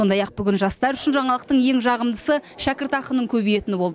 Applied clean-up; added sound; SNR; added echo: none; none; none; none.